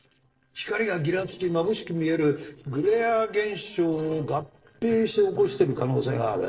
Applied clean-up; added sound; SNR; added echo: neural separator model SepFormer DNS4.